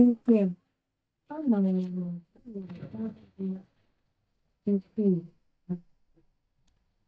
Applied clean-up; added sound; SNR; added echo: neural mask model DeepFilterNet 3.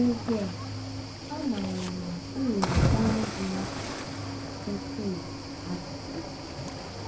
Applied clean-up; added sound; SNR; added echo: none; Cricket / Waves, surf; -1 dB; reverberation time 0.4 s.